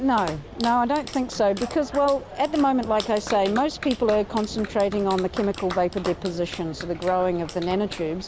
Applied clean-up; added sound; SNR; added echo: none; Clapping; 15 dB; none.